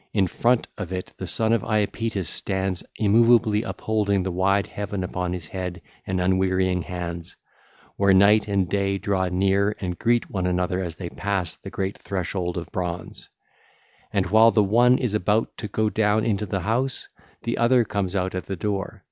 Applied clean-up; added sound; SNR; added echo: none; none; none; none.